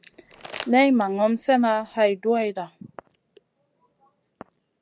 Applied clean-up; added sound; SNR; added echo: none; Crumpling, crinkling; 16 dB; none.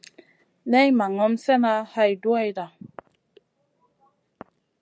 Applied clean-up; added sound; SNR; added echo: none; none; none; none.